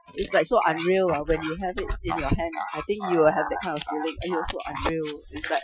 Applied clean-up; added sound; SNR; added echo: classical method Wiener filter.